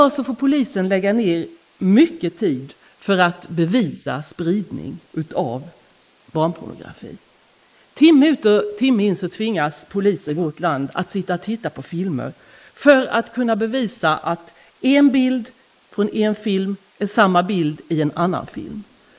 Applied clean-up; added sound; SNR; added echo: neural mask model Resemble Enhance denoiser.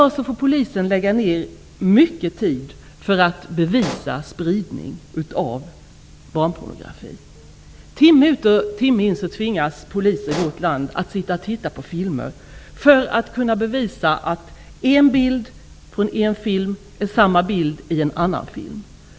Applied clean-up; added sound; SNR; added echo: none; Explosion; 14 dB; none.